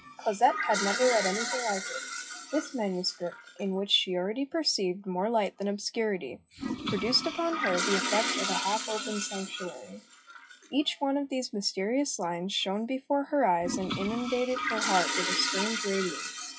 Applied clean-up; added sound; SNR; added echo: classical method WPE with log-MMSE.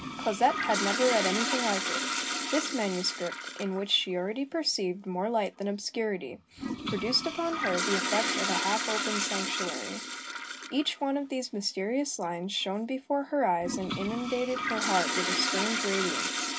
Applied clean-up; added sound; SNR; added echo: none; Toilet flush; 3 dB; reverberation time 0.3 s.